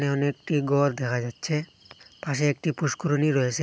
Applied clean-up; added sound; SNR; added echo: none; none; none; none.